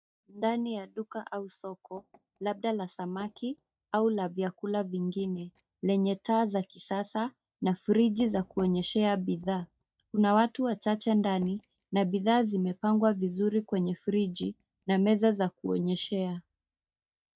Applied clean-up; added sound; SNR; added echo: neural mask model DeepFilterNet 3.